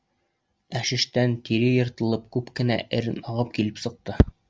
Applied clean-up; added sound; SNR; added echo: none; none; none; none.